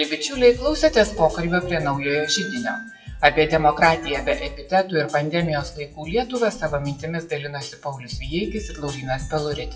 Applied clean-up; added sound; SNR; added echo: classical method WPE with log-MMSE.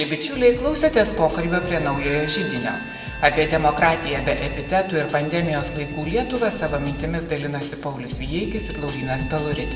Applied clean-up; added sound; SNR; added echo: none; Bowed string instrument; 18 dB; reverberation time 1.8 s.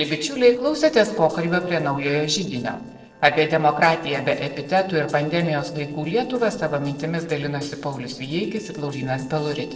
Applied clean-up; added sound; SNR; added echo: neural separator model SepFormer DNS4.